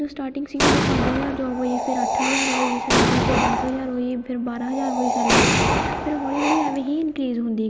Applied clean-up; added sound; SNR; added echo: none; Explosion + Wind; -3 dB; none.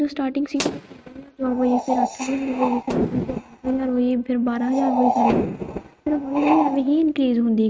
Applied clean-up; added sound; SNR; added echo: neural mask model RNNoise.